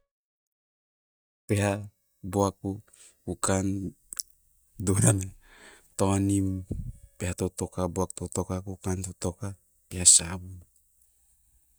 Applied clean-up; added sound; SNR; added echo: neural mask model DeepFilterNet 3.